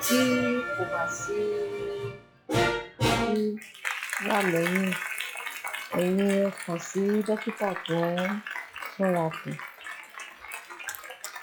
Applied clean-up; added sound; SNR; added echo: classical method log-MMSE.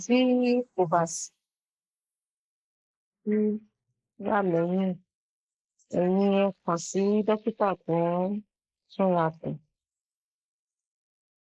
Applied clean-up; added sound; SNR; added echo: neural mask model Resemble Enhance denoiser.